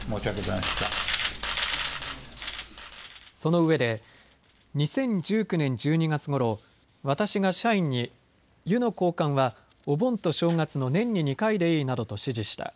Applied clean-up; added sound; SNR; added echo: none; none; none; none.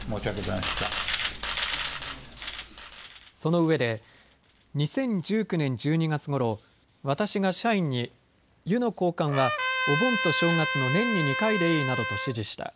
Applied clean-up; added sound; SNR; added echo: none; Trumpet; 1 dB; none.